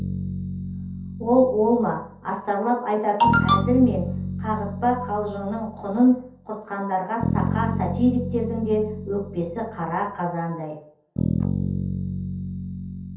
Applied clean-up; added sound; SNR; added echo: none; Bass guitar; 4 dB; reverberation time 0.5 s.